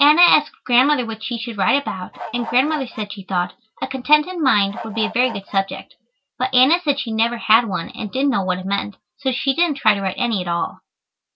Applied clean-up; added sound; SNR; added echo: none; Bird / Fowl; 12 dB; none.